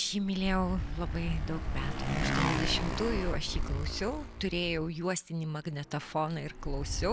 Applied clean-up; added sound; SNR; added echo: none; Motorcycle; 1 dB; none.